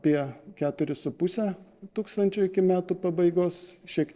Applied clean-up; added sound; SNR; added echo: neural separator model SepFormer DNS4.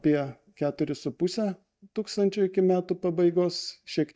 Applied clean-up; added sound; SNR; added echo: neural mask model DeepFilterNet 3.